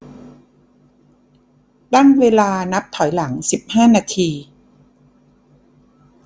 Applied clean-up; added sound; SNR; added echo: none; none; none; none.